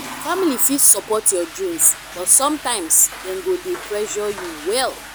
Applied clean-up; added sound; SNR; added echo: none; Toilet flush / Water; 15 dB; none.